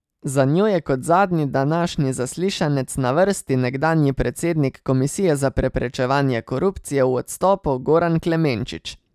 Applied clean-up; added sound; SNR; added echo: none; none; none; none.